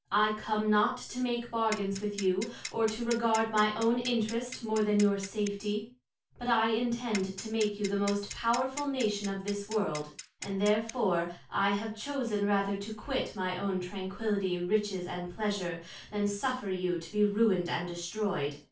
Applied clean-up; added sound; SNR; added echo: none; Clock; 14 dB; reverberation time 0.3 s.